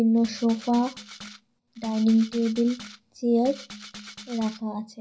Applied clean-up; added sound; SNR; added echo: none; Rattle (instrument); 17 dB; reverberation time 0.4 s.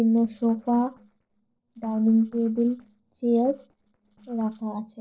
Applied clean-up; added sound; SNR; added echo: neural separator model SepFormer DNS4.